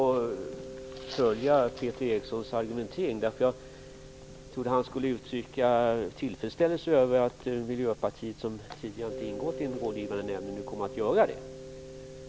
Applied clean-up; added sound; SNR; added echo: none; Mallet percussion; 15 dB; none.